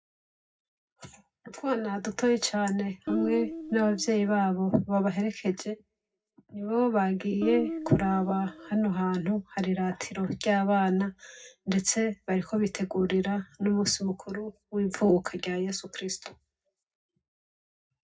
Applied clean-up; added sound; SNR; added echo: none; Guitar; 7 dB; reverberation time 0.3 s.